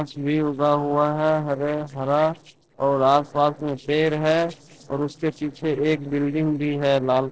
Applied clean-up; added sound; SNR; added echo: neural separator model SepFormer DNS4.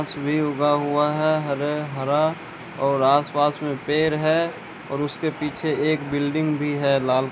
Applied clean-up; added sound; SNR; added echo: none; none; none; none.